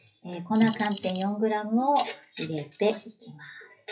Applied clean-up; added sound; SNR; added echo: classical method WPE with log-MMSE.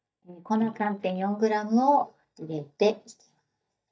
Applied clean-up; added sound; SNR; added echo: neural mask model DeepFilterNet 3.